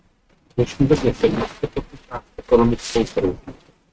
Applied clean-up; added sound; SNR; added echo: neural mask model RNNoise.